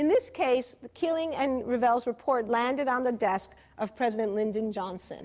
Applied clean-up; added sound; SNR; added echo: none; none; none; none.